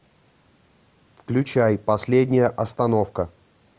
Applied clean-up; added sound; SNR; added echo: none; none; none; none.